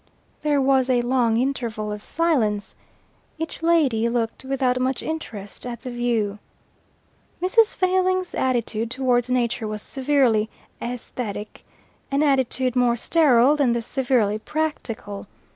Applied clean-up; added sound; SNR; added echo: none; none; none; none.